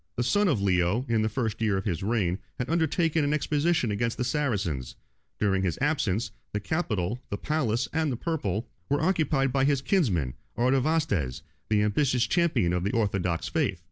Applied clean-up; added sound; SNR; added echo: none; none; none; none.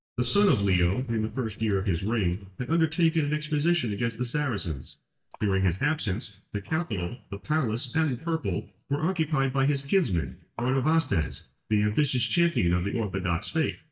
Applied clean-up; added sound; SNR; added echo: neural mask model DeepFilterNet 3.